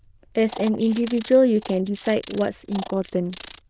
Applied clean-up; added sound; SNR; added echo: neural diffusion model UNIVERSE++.